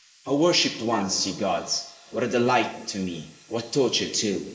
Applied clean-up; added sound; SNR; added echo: neural mask model Resemble Enhance denoiser.